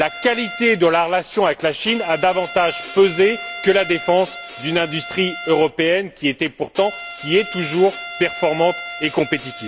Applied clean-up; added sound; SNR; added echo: none; Bowed string instrument; 13 dB; none.